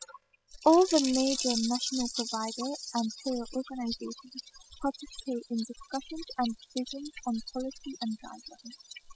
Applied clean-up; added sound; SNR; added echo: classical method spectral subtraction.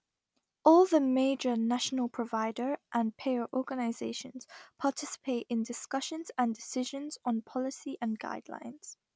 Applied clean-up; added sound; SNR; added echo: none; none; none; none.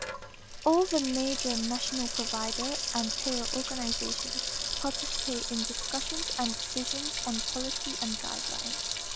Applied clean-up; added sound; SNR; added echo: none; Sink (filling or washing) / Water tap, faucet; -1 dB; none.